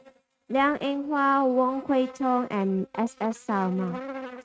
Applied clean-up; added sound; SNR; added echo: neural mask model RNNoise.